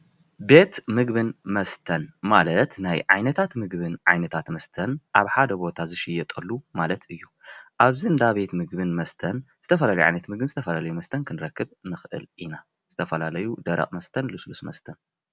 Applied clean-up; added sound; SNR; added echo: none; none; none; none.